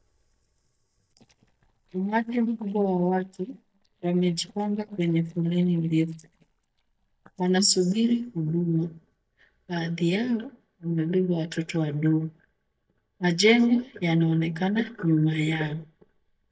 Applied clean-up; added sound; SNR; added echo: neural mask model DeepFilterNet 3.